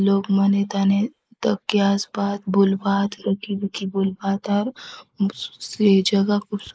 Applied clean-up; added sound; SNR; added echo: neural mask model Resemble Enhance denoiser.